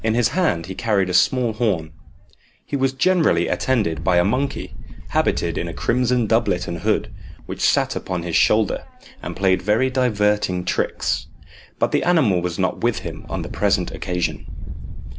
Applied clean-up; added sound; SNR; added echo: none; Wind; 11 dB; none.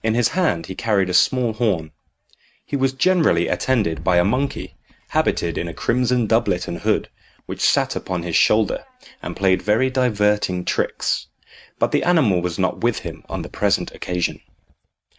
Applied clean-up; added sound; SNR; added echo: neural mask model RNNoise.